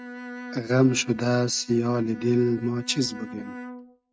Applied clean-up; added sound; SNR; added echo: neural mask model RNNoise.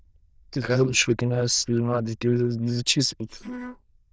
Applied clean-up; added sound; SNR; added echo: neural diffusion model UNIVERSE++.